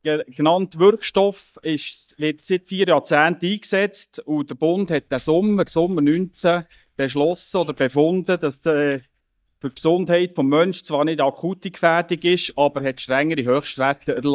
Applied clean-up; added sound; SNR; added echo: neural mask model DeepFilterNet 3.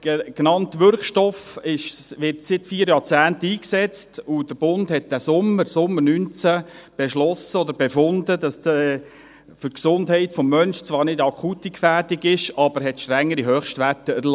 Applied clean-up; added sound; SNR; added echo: none; none; none; none.